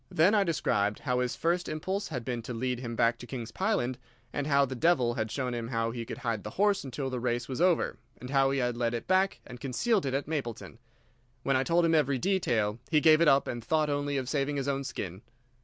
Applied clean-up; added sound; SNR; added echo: none; none; none; none.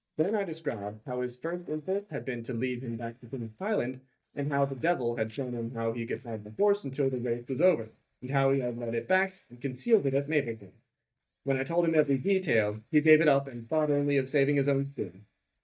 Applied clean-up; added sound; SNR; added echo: neural mask model DeepFilterNet 3.